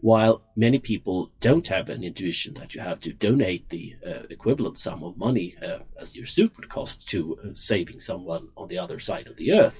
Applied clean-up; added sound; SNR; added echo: classical method WPE with log-MMSE.